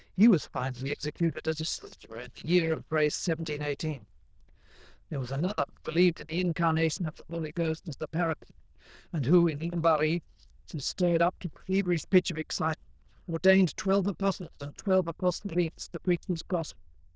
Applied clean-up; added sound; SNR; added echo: neural diffusion model UNIVERSE++.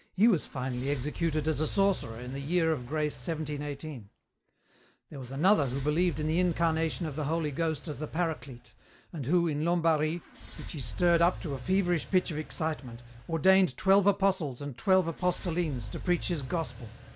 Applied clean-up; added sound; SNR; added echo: none; Engine / Car; 13 dB; none.